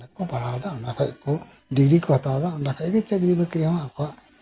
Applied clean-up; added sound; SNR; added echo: none; none; none; none.